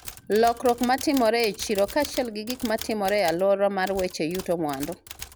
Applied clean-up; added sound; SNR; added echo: none; Typewriter; 16 dB; none.